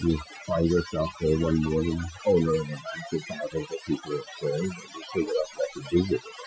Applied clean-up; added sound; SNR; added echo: classical method Wiener filter.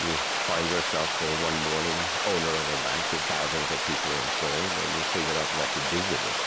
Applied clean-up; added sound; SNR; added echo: none; Water; -4 dB; none.